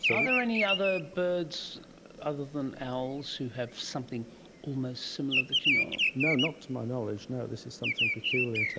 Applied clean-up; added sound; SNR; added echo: none; Bird vocalization, bird call, bird song; 0 dB; none.